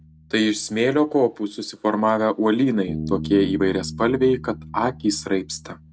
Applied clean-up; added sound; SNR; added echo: none; Bass guitar; 14 dB; none.